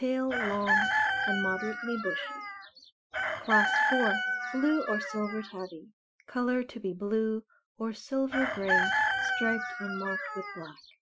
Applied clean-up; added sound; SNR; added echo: classical method Wiener filter.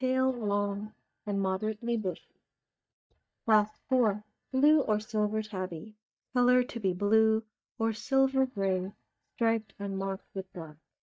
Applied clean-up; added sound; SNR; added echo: neural mask model DeepFilterNet 3.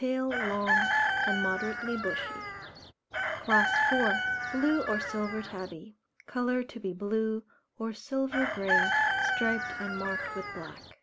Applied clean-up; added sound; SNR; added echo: none; Chicken, rooster; -3 dB; none.